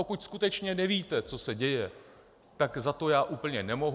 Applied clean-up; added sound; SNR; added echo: none; none; none; none.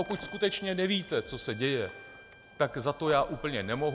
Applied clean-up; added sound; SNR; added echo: none; Slam + Bowed string instrument; 16 dB; none.